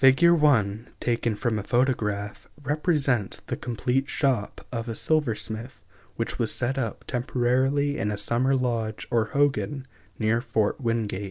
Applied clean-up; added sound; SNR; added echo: none; none; none; none.